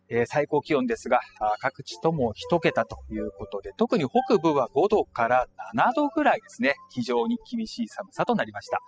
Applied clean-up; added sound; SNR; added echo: classical method spectral subtraction.